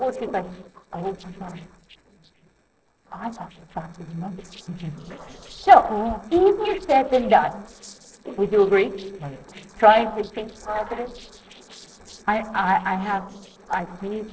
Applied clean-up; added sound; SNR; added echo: neural separator model SepFormer DNS4.